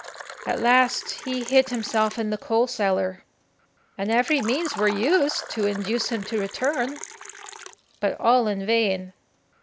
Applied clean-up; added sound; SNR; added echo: none; Fill (with liquid); 16 dB; none.